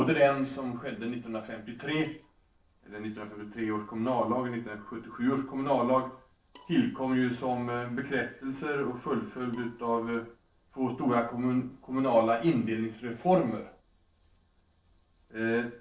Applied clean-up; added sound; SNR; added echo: neural separator model SepFormer DNS4.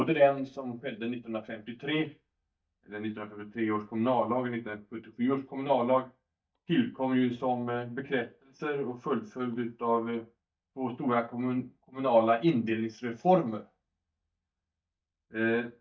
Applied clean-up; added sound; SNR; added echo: neural mask model DeepFilterNet 3.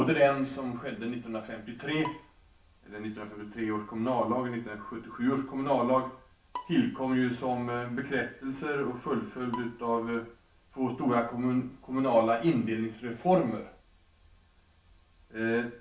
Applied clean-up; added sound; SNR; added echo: none; Bowed string instrument; 17 dB; reverberation time 0.3 s.